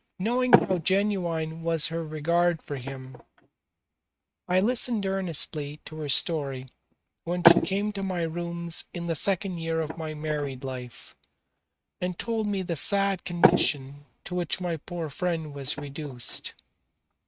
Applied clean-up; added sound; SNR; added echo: neural mask model RNNoise.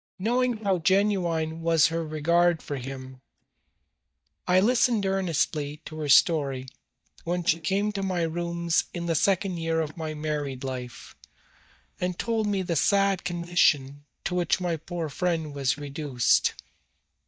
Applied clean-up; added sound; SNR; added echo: neural mask model DeepFilterNet 3.